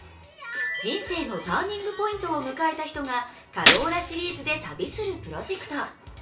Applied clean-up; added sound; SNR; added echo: none; Gunshot, gunfire; -5 dB; reverberation time 0.4 s.